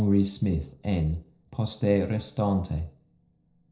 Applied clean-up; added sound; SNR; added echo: neural separator model SepFormer DNS4.